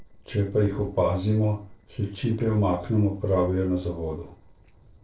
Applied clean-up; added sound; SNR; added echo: neural separator model SepFormer DNS4.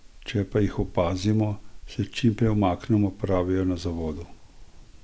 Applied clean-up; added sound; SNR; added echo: none; none; none; none.